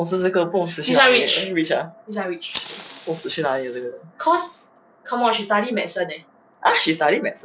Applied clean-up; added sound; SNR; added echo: none; Fire; 18 dB; none.